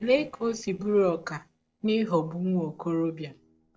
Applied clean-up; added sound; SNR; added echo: neural separator model SepFormer DNS4.